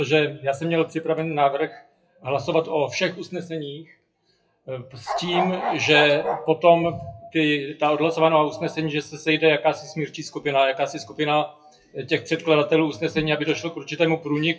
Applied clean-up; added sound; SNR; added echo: classical method WPE with log-MMSE.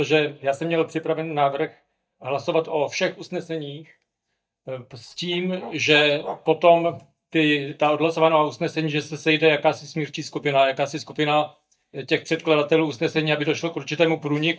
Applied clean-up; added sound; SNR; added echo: neural mask model DeepFilterNet 3.